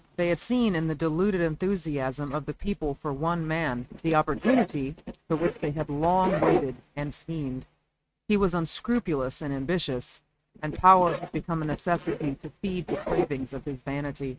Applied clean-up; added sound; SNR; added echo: neural mask model RNNoise.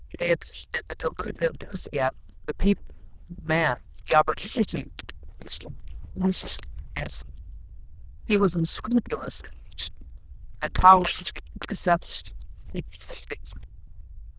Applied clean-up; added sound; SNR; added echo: neural diffusion model UNIVERSE++.